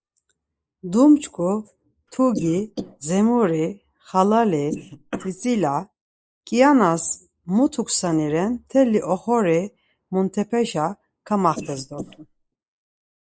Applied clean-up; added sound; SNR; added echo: neural mask model Resemble Enhance denoiser.